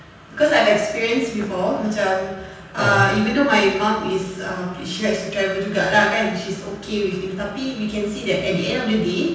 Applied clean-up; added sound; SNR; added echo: none; none; none; reverberation time 0.9 s.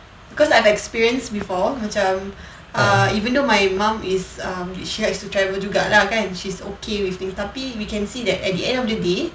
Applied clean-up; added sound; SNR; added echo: none; none; none; none.